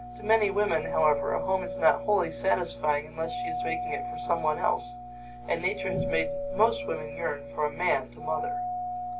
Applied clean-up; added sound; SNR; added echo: none; Doorbell; 6 dB; reverberation time 0.4 s.